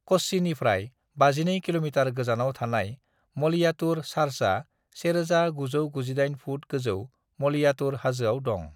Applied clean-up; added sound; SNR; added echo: none; none; none; none.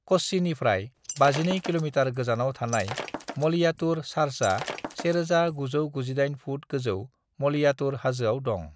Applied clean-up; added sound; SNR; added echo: none; Shatter; 12 dB; none.